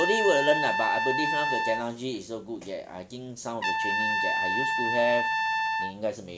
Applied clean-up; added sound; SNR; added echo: none; Trumpet; -1 dB; none.